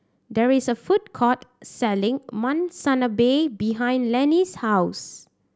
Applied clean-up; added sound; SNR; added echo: none; none; none; none.